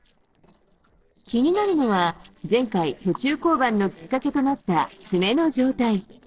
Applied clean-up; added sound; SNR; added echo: neural separator model SepFormer DNS4.